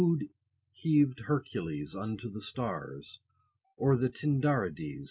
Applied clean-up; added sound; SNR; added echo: none; none; none; none.